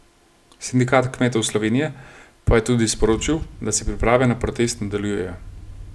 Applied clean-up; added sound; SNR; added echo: none; Idling / Engine starting / Car; 19 dB; none.